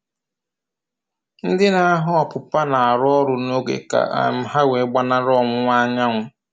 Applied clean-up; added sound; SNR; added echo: none; none; none; none.